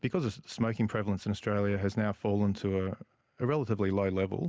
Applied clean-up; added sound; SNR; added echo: none; none; none; none.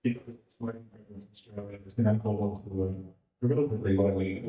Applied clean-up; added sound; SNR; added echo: neural mask model DeepFilterNet 3.